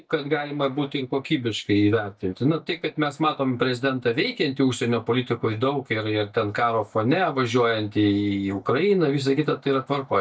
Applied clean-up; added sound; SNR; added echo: neural mask model DeepFilterNet 3.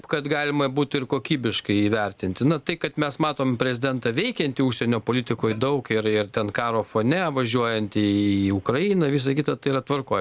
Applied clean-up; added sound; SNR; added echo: none; none; none; none.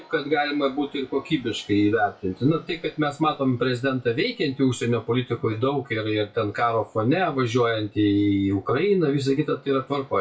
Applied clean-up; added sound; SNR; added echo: classical method WPE with log-MMSE.